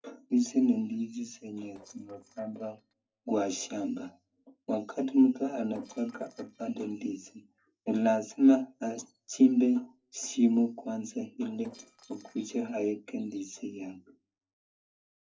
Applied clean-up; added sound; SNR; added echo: neural separator model SepFormer DNS4.